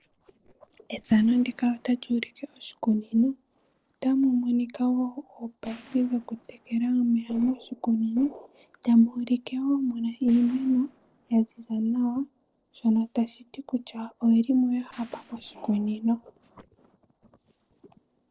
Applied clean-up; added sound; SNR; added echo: neural separator model SepFormer DNS4.